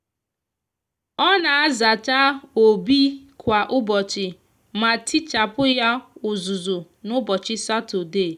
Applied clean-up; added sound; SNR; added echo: none; none; none; none.